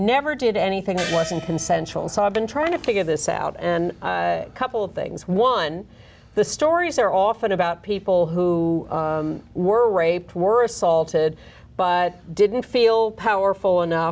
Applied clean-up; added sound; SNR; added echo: none; Gong; 13 dB; none.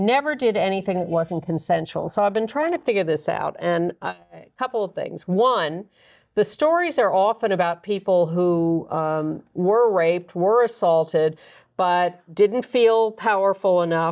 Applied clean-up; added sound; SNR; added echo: neural mask model DeepFilterNet 3.